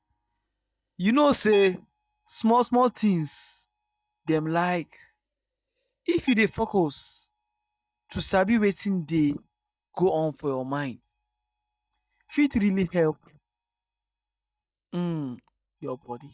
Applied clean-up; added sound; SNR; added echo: neural mask model DeepFilterNet 3.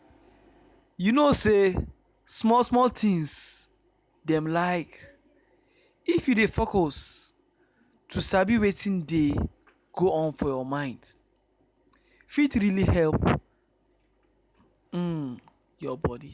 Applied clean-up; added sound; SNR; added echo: none; none; none; none.